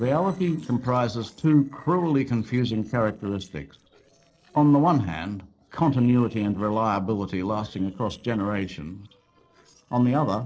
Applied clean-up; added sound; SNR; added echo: neural separator model SepFormer DNS4.